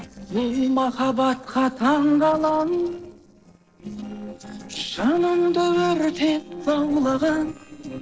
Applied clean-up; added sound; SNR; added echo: neural separator model SepFormer DNS4.